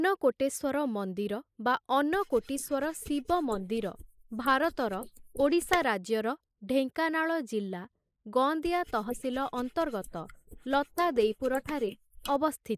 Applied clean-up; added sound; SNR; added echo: neural mask model Resemble Enhance denoiser.